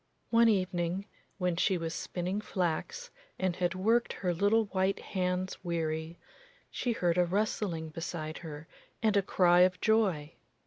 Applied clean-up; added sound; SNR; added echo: none; none; none; none.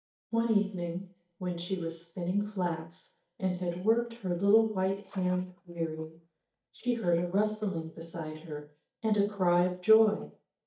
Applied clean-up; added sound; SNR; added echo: neural mask model DeepFilterNet 3.